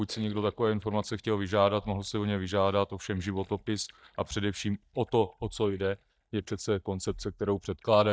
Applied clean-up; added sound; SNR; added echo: neural mask model DeepFilterNet 3.